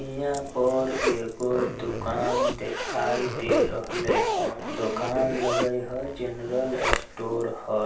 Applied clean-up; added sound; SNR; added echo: none; Zipper (clothing); 1 dB; reverberation time 0.3 s.